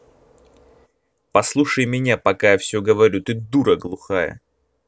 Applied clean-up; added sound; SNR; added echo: none; none; none; none.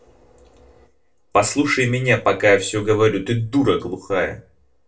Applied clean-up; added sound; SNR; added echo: none; none; none; reverberation time 0.2 s.